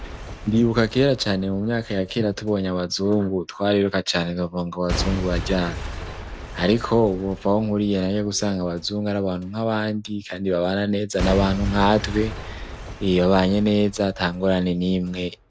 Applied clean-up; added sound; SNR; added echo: none; Shatter / Crushing / Boom; 11 dB; none.